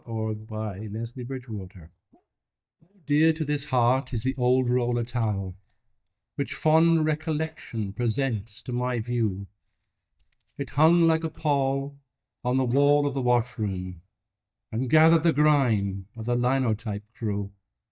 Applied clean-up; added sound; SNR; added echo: neural mask model DeepFilterNet 3.